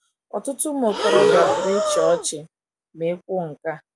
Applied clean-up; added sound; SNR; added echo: none; Breathing; -4 dB; none.